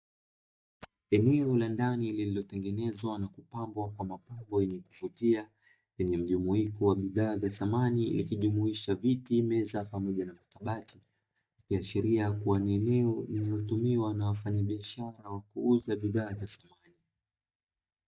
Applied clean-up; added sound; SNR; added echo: neural mask model DeepFilterNet 3.